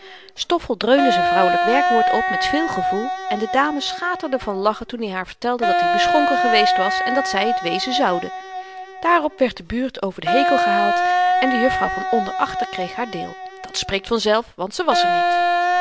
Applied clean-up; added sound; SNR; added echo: none; Wind instrument, woodwind instrument; -1 dB; none.